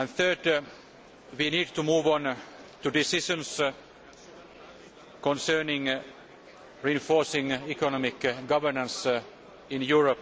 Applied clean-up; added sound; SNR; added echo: none; none; none; none.